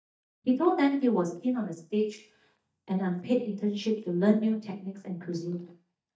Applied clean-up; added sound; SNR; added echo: neural mask model DeepFilterNet 3.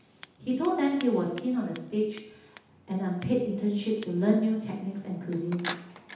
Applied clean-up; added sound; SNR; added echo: none; Scissors; 16 dB; reverberation time 0.8 s.